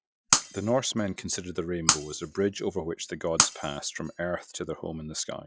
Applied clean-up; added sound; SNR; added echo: classical method log-MMSE.